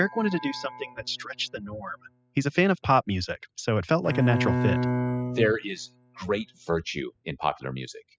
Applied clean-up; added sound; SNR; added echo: classical method spectral subtraction.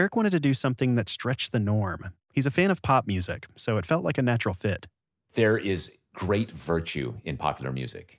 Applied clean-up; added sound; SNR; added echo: none; none; none; none.